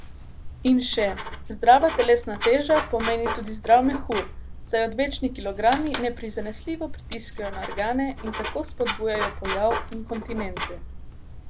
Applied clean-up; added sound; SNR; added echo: none; Writing; 8 dB; none.